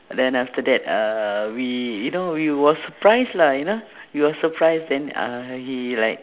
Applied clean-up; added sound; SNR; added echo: none; none; none; none.